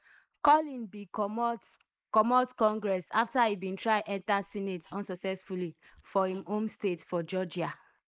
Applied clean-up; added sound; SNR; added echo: neural mask model Resemble Enhance denoiser.